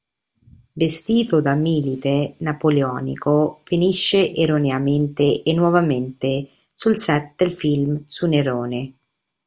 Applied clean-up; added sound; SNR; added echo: none; none; none; none.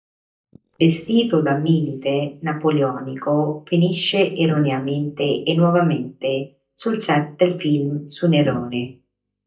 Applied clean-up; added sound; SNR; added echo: neural mask model DeepFilterNet 3.